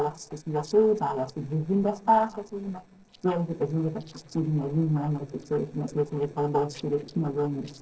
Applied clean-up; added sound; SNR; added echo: neural separator model SepFormer DNS4.